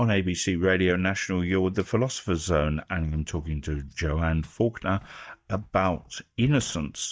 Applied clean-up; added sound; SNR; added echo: neural mask model DeepFilterNet 3.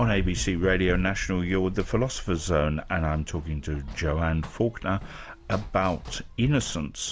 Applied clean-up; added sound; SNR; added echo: none; Run; 10 dB; none.